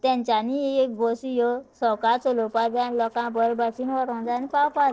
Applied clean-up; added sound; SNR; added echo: neural separator model SepFormer DNS4.